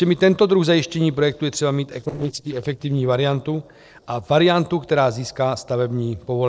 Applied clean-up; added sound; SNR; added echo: neural separator model SepFormer DNS4.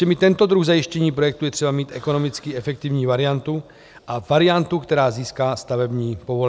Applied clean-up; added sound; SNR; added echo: none; none; none; none.